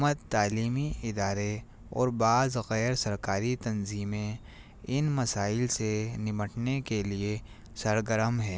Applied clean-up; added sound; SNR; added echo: none; none; none; none.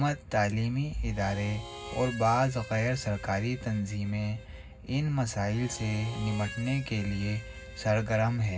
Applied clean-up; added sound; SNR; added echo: none; Harmonica; 17 dB; reverberation time 0.4 s.